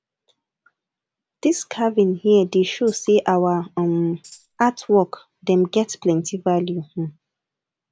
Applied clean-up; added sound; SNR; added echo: none; Tambourine; 18 dB; none.